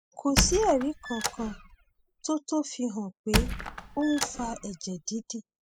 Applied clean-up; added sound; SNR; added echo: classical method spectral subtraction.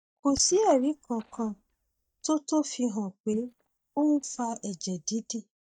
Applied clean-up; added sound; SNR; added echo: neural mask model DeepFilterNet 3.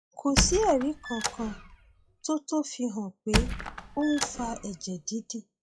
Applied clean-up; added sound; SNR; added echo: classical method log-MMSE.